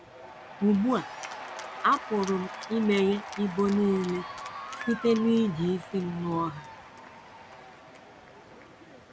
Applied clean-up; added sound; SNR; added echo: none; Applause / Cheering; 13 dB; none.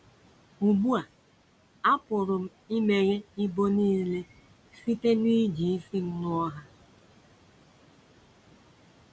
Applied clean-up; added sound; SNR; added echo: none; none; none; none.